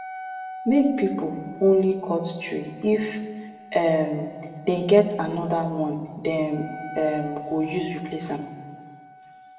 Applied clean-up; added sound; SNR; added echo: none; Wind instrument, woodwind instrument; 16 dB; reverberation time 1.4 s.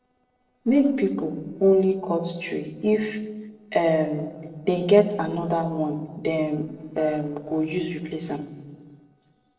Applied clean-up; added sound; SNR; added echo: neural separator model SepFormer DNS4.